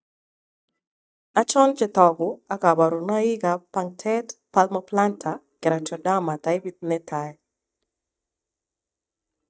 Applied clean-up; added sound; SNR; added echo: neural mask model DeepFilterNet 3.